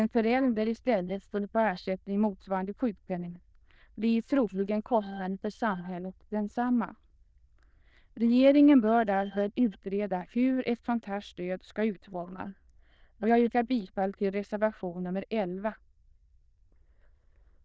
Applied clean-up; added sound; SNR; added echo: neural diffusion model UNIVERSE++.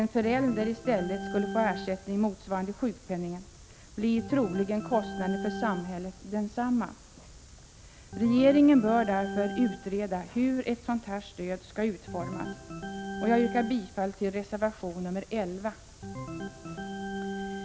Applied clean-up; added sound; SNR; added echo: none; Organ; 10 dB; none.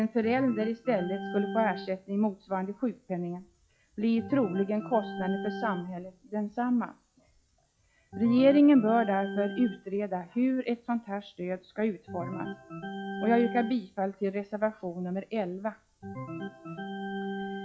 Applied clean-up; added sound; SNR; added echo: classical method log-MMSE.